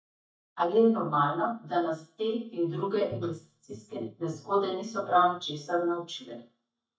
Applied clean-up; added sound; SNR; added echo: neural mask model DeepFilterNet 3.